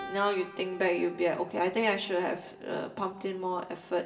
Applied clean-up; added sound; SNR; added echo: none; Keyboard (musical); 18 dB; reverberation time 0.8 s.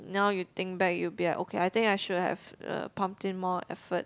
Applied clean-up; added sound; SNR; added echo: none; none; none; none.